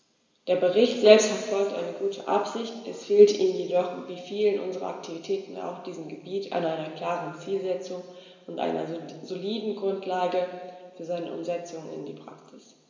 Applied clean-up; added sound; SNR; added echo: none; none; none; reverberation time 2.1 s.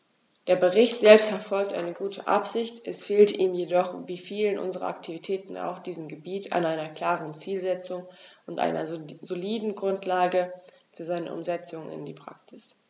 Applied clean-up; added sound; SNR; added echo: none; none; none; none.